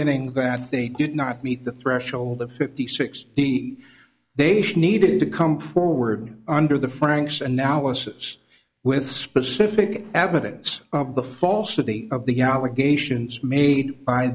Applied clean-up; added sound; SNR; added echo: none; none; none; none.